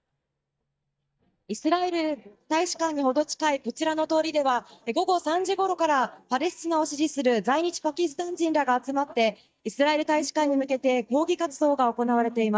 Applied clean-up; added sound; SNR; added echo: neural mask model DeepFilterNet 3.